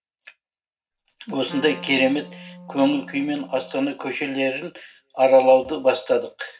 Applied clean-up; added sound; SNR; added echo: none; Wind instrument, woodwind instrument; 19 dB; reverberation time 0.4 s.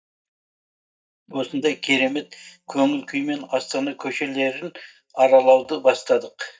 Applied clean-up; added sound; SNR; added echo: neural mask model DeepFilterNet 3.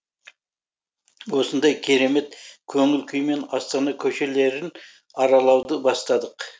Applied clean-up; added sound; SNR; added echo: none; none; none; none.